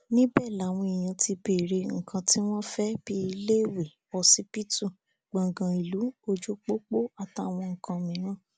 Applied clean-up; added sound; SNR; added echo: none; none; none; none.